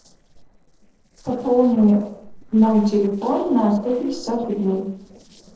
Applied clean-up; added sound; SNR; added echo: neural separator model SepFormer DNS4.